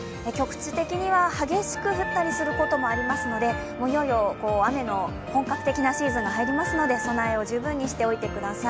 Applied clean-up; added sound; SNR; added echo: none; Wind instrument, woodwind instrument; 7 dB; none.